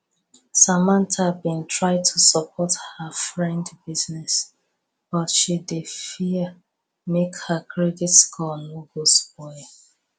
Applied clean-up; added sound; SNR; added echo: none; none; none; none.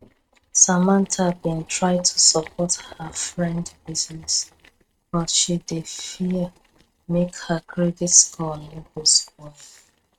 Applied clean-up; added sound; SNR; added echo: neural mask model RNNoise.